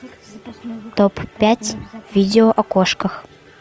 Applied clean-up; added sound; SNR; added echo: none; none; none; none.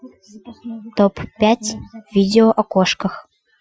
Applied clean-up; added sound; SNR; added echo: classical method Wiener filter.